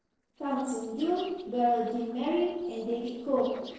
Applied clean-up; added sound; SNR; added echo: neural separator model SepFormer DNS4.